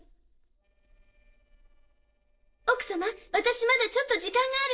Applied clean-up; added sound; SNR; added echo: neural separator model SepFormer DNS4.